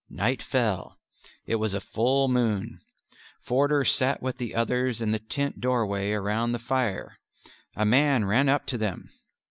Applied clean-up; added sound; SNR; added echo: neural mask model Resemble Enhance denoiser.